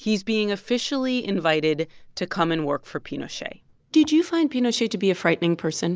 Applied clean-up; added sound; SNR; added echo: none; none; none; none.